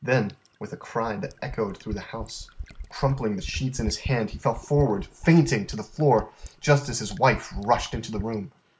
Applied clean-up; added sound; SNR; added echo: none; Fill (with liquid); 13 dB; none.